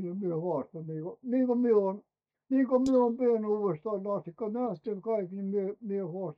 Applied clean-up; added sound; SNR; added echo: neural mask model DeepFilterNet 3.